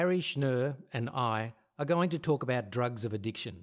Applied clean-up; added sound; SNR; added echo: none; none; none; none.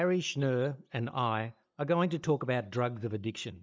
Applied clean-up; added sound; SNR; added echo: neural mask model DeepFilterNet 3.